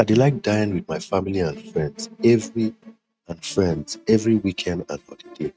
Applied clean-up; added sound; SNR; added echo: neural mask model RNNoise.